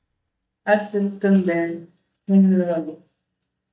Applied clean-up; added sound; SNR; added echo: neural mask model DeepFilterNet 3.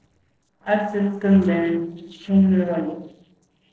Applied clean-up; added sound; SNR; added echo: neural separator model SepFormer DNS4.